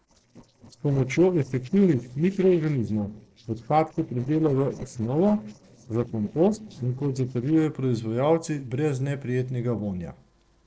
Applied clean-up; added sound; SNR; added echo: neural separator model SepFormer DNS4.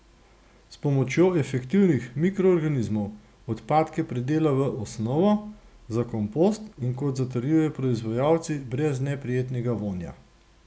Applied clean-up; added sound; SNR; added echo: none; none; none; none.